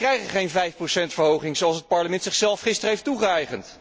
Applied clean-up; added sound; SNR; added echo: none; none; none; none.